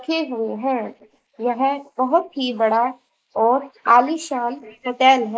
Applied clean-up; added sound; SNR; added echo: neural mask model Resemble Enhance denoiser.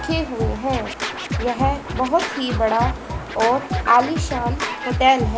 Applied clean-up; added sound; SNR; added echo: none; Scratching (performance technique); 4 dB; none.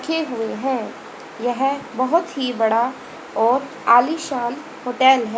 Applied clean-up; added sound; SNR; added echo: none; none; none; none.